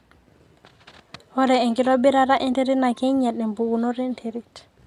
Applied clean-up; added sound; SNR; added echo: none; none; none; none.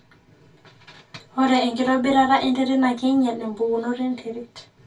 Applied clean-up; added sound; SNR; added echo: none; none; none; reverberation time 0.2 s.